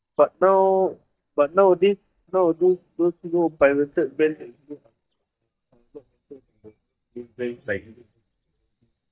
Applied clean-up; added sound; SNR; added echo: neural mask model DeepFilterNet 3.